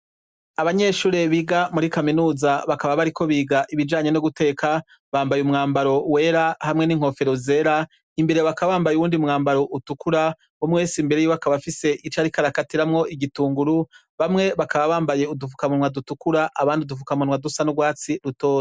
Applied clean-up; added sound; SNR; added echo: none; none; none; none.